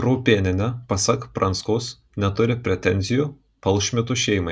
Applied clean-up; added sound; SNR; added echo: none; none; none; none.